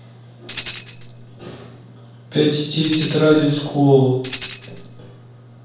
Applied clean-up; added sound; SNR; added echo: none; Tambourine; 17 dB; reverberation time 0.7 s.